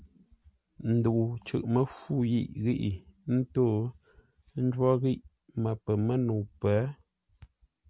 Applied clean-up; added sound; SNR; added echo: none; none; none; none.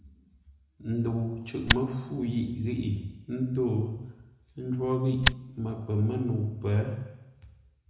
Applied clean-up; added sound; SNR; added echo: none; Tick; -3 dB; reverberation time 0.9 s.